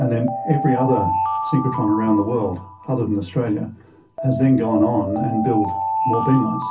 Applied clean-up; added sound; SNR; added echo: none; Alarm; 5 dB; reverberation time 0.3 s.